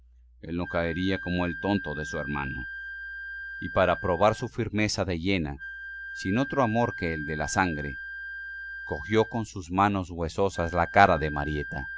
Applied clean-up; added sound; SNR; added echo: none; Wind instrument, woodwind instrument; 11 dB; none.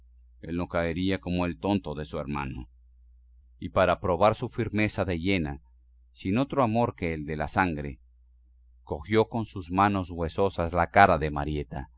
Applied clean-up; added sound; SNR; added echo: none; none; none; none.